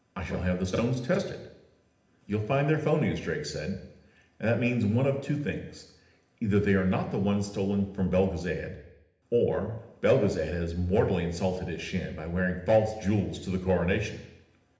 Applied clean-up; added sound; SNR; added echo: none; none; none; reverberation time 0.8 s.